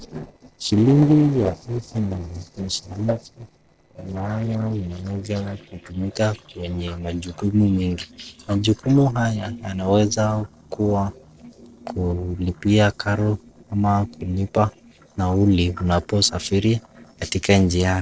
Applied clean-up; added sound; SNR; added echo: neural separator model SepFormer DNS4.